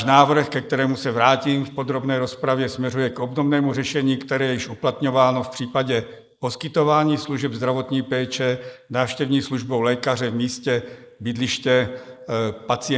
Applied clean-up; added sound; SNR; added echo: neural mask model Resemble Enhance denoiser.